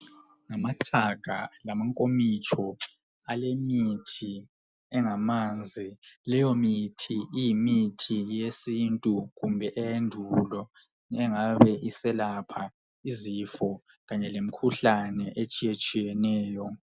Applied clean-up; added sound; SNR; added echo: none; none; none; none.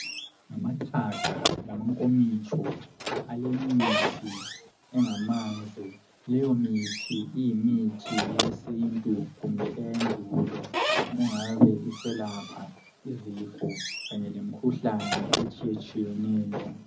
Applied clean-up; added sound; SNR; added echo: none; Squeak / Slam; 6 dB; reverberation time 0.4 s.